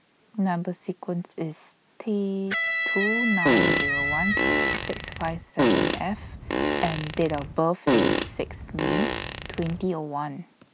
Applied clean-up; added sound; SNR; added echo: none; Fart + Electric guitar; -4 dB; none.